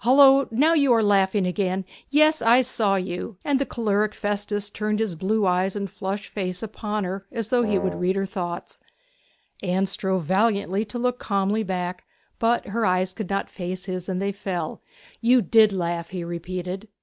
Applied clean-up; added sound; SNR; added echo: none; Wind instrument, woodwind instrument; 10 dB; none.